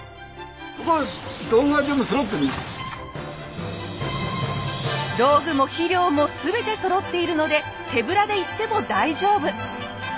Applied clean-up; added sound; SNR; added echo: none; none; none; none.